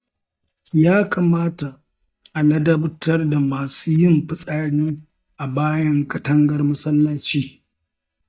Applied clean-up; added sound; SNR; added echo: neural mask model DeepFilterNet 3.